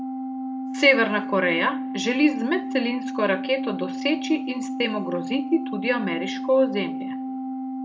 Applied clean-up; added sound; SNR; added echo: none; Organ; 6 dB; reverberation time 0.4 s.